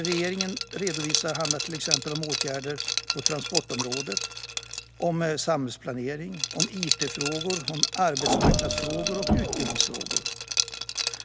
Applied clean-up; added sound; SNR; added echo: none; Printer + Liquid; -2 dB; none.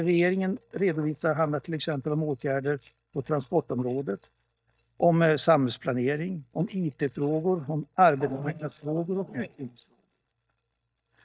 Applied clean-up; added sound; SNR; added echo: neural mask model DeepFilterNet 3.